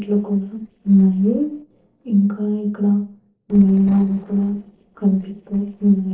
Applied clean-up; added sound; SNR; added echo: neural separator model SepFormer DNS4.